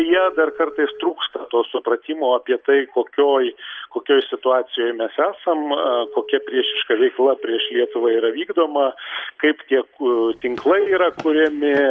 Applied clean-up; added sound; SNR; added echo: neural separator model SepFormer DNS4.